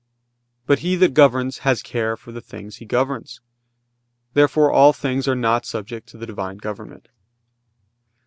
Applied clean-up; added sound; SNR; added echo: none; none; none; none.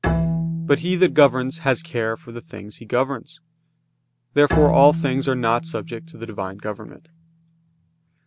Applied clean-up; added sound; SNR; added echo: none; Bowed string instrument; 6 dB; none.